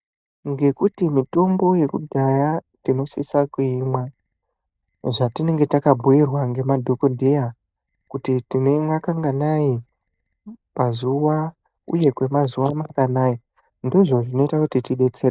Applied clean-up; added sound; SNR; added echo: neural mask model DeepFilterNet 3.